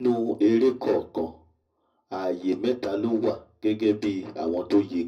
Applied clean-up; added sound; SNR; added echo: none; none; none; reverberation time 0.4 s.